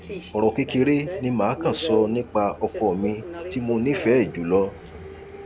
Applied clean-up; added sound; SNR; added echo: none; Subway, metro, underground; 11 dB; none.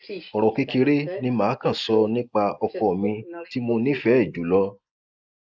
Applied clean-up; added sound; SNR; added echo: neural mask model Resemble Enhance denoiser.